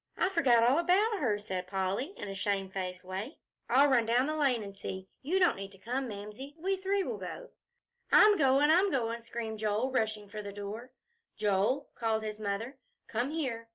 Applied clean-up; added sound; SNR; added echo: none; none; none; none.